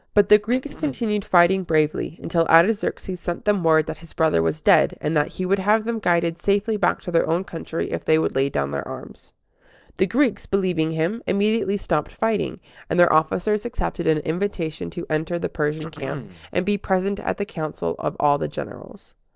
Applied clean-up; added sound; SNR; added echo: neural separator model SepFormer DNS4.